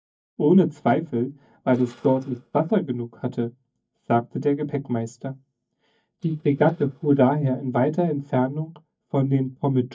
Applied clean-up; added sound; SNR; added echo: neural mask model DeepFilterNet 3.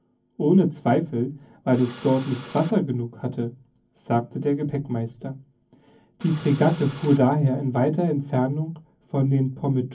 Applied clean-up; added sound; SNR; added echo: none; Printer; 17 dB; reverberation time 0.3 s.